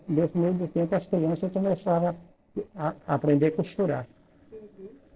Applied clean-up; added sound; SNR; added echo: neural separator model SepFormer DNS4.